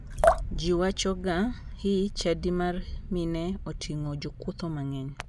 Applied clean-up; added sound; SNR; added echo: none; Drip; 1 dB; none.